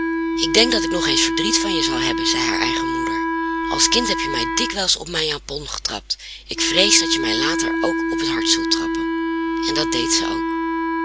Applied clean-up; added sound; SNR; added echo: none; Wind instrument, woodwind instrument; 0 dB; none.